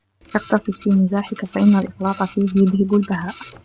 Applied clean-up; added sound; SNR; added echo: none; Printer; 19 dB; none.